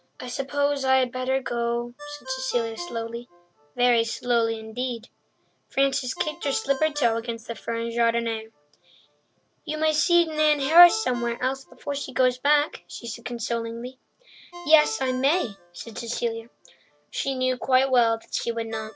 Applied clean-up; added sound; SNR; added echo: none; Ringtone; 19 dB; none.